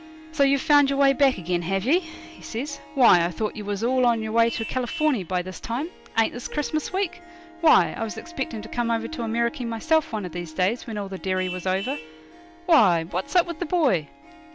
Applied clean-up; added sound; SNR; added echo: none; Harp + Vehicle horn, car horn, honking; 16 dB; none.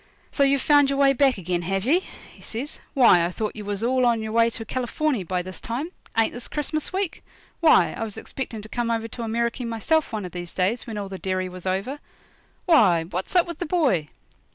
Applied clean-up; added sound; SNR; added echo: none; none; none; none.